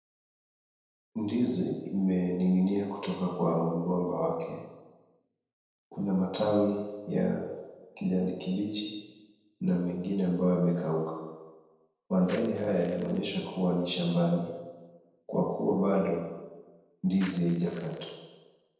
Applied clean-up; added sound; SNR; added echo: neural separator model SepFormer DNS4.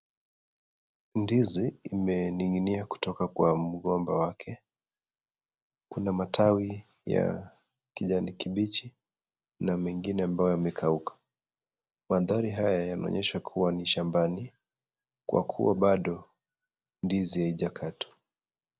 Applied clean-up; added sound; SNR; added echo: none; none; none; none.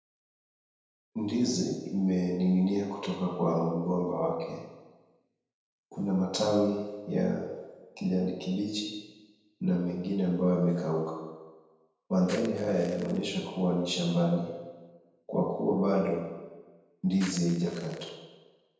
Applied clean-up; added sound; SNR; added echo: none; Crackle; 17 dB; reverberation time 1.1 s.